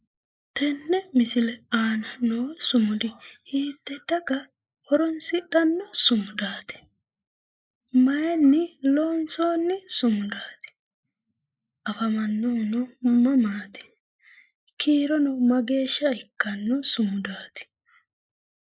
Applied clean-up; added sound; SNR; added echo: neural mask model Resemble Enhance denoiser.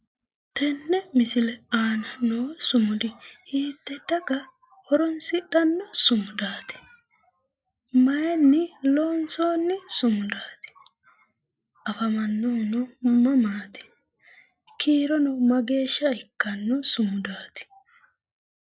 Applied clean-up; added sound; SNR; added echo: none; none; none; none.